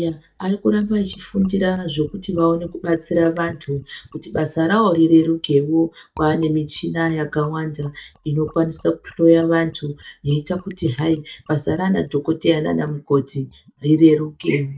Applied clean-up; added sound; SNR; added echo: neural mask model DeepFilterNet 3.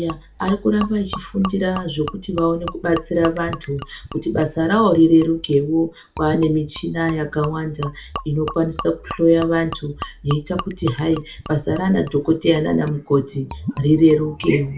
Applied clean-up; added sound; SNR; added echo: none; Gurgling / Liquid; 14 dB; reverberation time 0.2 s.